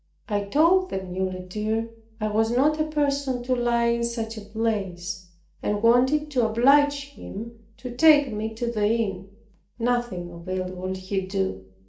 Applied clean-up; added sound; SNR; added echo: none; none; none; reverberation time 0.4 s.